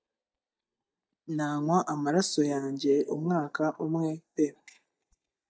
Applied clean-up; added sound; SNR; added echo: neural mask model DeepFilterNet 3.